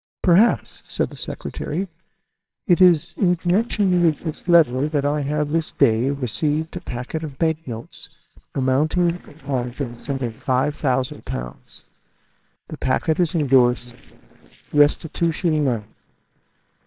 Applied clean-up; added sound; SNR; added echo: neural separator model SepFormer WHAMR!.